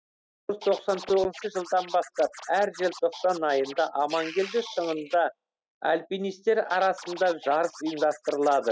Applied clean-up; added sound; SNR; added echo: classical method spectral subtraction.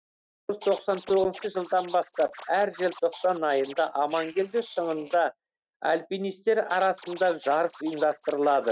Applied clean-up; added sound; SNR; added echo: neural mask model RNNoise.